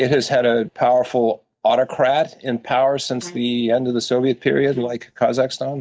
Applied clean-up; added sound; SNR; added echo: neural mask model DeepFilterNet 3.